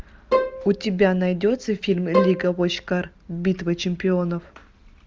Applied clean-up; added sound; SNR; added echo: none; Bowed string instrument; 2 dB; none.